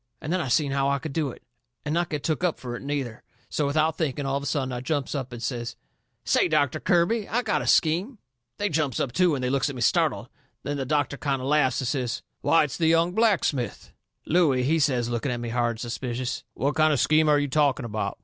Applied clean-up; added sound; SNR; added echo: none; none; none; none.